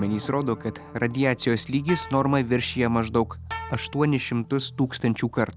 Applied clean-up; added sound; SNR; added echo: none; Bowed string instrument; 16 dB; none.